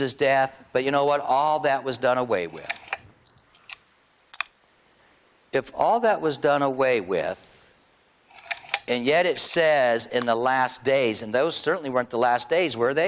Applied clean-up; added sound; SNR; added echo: neural mask model Resemble Enhance denoiser.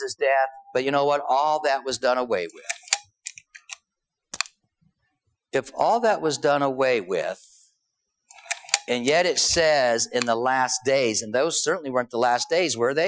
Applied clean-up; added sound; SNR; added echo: classical method Wiener filter.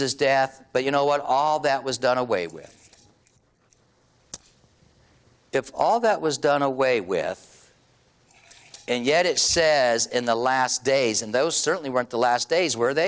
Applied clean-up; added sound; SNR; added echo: neural separator model SepFormer DNS4.